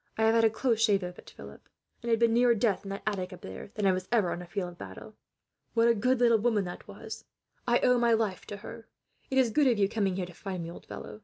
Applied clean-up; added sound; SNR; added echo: none; none; none; none.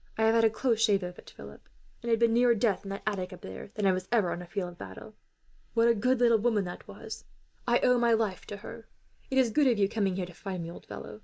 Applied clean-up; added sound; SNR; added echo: neural mask model Resemble Enhance denoiser.